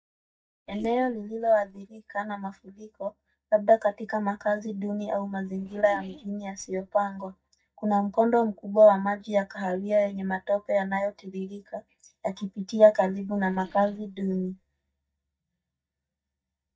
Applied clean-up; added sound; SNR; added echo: neural mask model DeepFilterNet 3.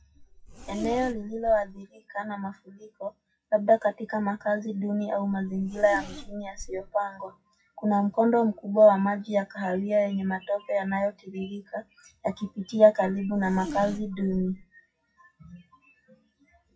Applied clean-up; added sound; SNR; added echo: classical method WPE with log-MMSE.